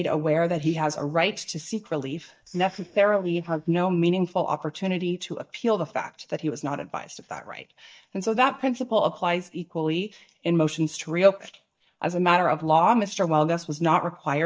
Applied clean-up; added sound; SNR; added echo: neural mask model DeepFilterNet 3.